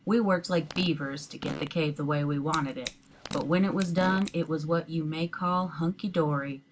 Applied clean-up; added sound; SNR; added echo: none; Fart + Scissors; 14 dB; none.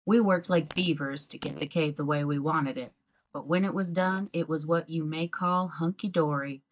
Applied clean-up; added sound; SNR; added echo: neural mask model DeepFilterNet 3.